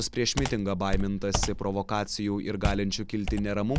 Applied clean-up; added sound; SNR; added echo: none; Computer keyboard; 4 dB; none.